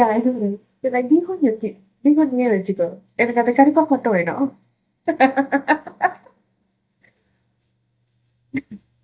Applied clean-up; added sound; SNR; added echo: neural mask model DeepFilterNet 3.